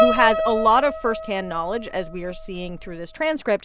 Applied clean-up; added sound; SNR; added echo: none; Piano; 3 dB; none.